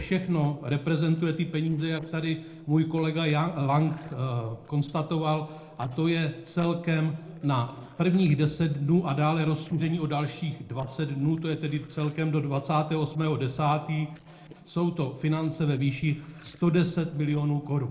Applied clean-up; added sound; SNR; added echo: neural separator model SepFormer DNS4.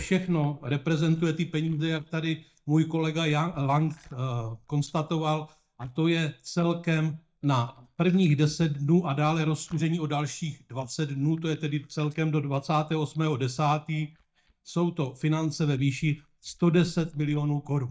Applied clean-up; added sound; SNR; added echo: neural mask model DeepFilterNet 3.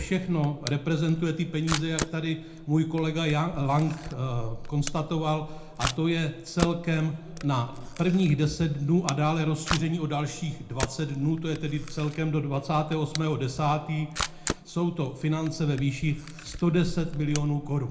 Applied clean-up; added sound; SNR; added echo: none; Camera; 10 dB; reverberation time 0.4 s.